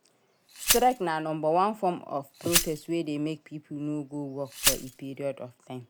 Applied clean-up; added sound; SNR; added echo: none; Glass; 3 dB; none.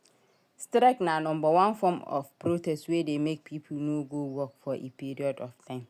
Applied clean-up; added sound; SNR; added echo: none; none; none; none.